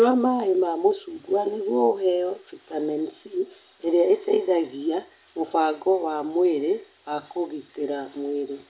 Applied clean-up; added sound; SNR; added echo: none; none; none; none.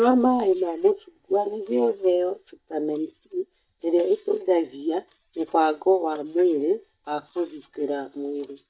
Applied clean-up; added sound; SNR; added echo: neural mask model DeepFilterNet 3.